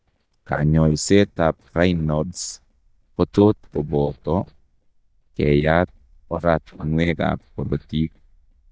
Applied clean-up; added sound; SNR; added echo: neural mask model DeepFilterNet 3.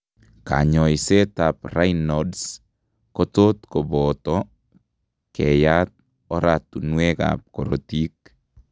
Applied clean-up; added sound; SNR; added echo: none; none; none; none.